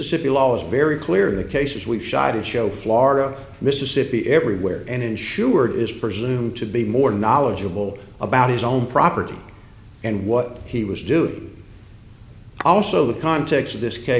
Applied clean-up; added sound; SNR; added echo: none; Tap / Glass; 20 dB; none.